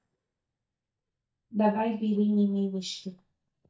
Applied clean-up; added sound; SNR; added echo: neural mask model DeepFilterNet 3.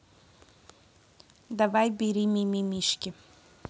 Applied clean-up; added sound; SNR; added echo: none; none; none; none.